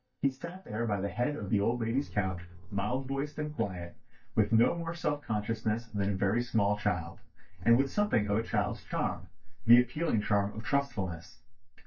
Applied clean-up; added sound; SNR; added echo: neural mask model DeepFilterNet 3.